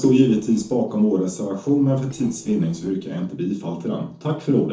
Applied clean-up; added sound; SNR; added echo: neural separator model SepFormer DNS4.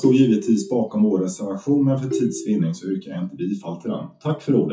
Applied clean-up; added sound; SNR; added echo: classical method WPE with log-MMSE.